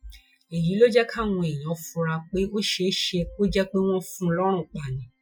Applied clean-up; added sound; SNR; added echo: classical method Wiener filter.